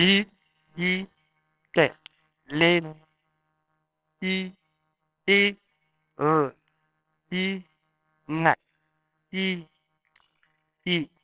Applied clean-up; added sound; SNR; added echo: neural separator model SepFormer WHAMR!.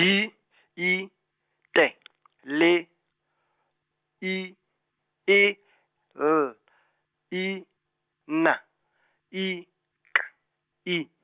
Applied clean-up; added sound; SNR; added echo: none; none; none; none.